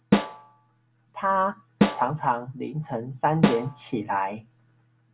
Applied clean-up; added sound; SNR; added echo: none; Snare drum; 0 dB; none.